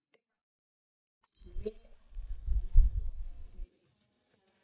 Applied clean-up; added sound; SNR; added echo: neural mask model DeepFilterNet 3.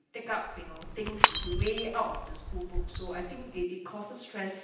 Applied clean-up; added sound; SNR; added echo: none; Shatter / Crushing; -4 dB; reverberation time 0.9 s.